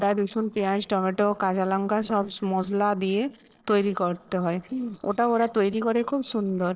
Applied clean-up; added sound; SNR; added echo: neural separator model SepFormer DNS4.